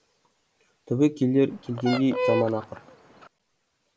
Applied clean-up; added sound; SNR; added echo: none; Fowl; 4 dB; none.